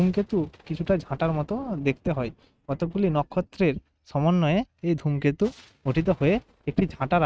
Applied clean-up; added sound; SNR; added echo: neural mask model RNNoise.